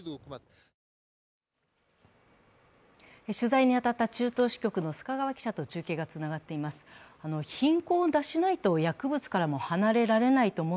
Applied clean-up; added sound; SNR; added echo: none; none; none; none.